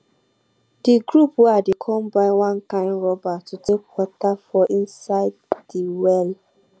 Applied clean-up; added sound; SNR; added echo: none; none; none; none.